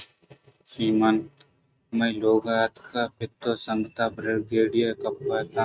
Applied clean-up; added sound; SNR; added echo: neural mask model RNNoise.